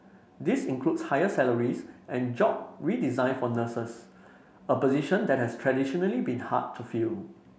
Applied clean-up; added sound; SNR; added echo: none; none; none; none.